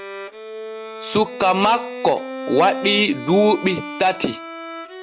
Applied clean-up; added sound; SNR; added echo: none; Bowed string instrument; 11 dB; none.